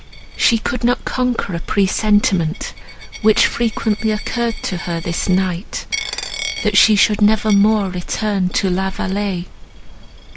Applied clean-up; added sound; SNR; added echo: none; Coin (dropping); 16 dB; none.